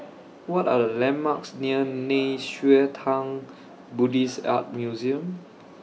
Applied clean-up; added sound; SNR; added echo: none; none; none; none.